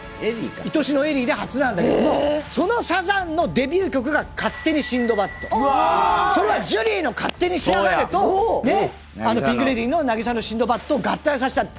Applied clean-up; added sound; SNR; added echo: none; none; none; none.